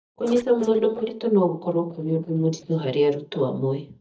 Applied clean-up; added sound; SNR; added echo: neural mask model DeepFilterNet 3.